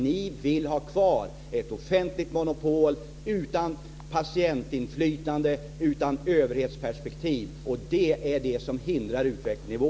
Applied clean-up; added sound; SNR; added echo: none; none; none; none.